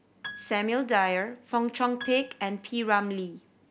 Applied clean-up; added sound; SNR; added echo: none; Piano; 19 dB; none.